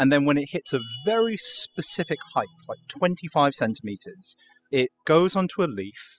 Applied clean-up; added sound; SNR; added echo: classical method spectral subtraction.